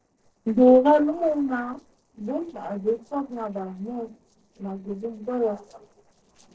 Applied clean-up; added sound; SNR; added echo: neural separator model SepFormer DNS4.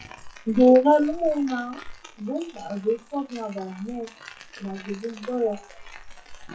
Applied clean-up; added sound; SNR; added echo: classical method WPE with log-MMSE.